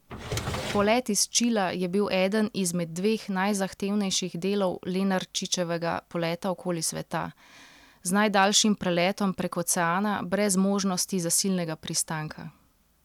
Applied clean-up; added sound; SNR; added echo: none; Drawer open or close; 7 dB; none.